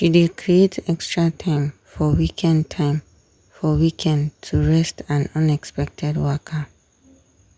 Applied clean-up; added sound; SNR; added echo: none; none; none; none.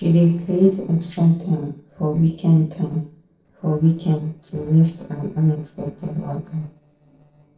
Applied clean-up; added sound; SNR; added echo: neural separator model SepFormer DNS4.